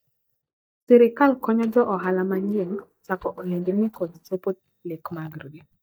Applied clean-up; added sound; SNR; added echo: neural mask model DeepFilterNet 3.